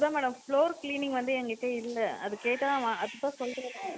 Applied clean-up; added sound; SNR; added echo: none; Bathtub (filling or washing) / Cat; 16 dB; none.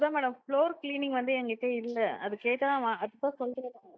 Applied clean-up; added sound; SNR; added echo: neural mask model DeepFilterNet 3.